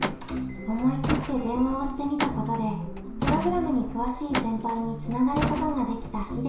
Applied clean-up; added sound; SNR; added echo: none; Truck; 5 dB; reverberation time 0.6 s.